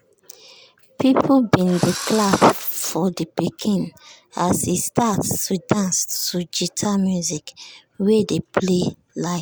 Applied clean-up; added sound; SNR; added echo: none; Engine / Drill; 11 dB; none.